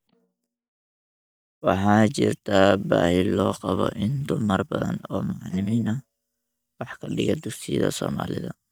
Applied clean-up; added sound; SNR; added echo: neural mask model DeepFilterNet 3.